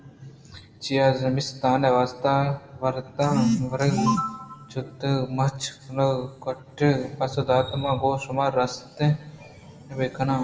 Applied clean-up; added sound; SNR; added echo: none; none; none; reverberation time 1.0 s.